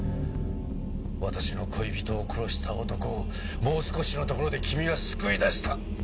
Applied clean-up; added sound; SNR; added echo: none; none; none; none.